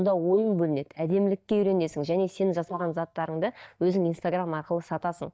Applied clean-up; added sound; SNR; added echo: neural mask model DeepFilterNet 3.